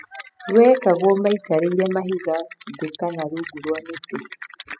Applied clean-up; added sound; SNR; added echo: classical method spectral subtraction.